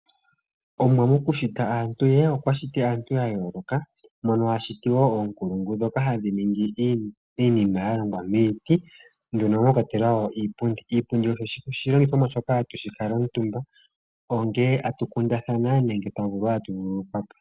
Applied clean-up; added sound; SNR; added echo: none; none; none; none.